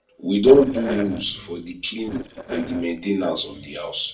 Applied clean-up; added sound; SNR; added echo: neural separator model SepFormer DNS4.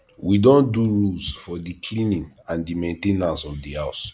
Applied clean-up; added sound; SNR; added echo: none; none; none; none.